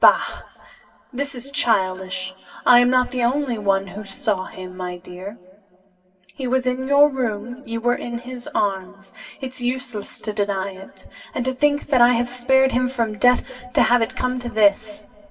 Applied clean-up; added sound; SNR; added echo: none; none; none; reverberation time 2.5 s.